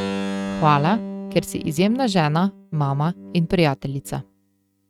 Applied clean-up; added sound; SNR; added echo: neural mask model RNNoise.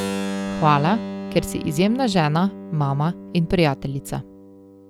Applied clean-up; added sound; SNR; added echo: none; Keyboard (musical); 9 dB; none.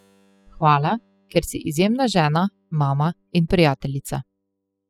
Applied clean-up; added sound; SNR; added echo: classical method spectral subtraction.